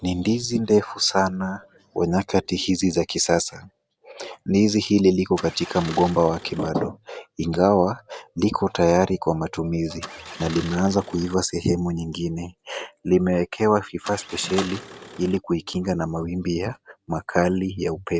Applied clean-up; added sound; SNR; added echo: none; Engine starting; 15 dB; none.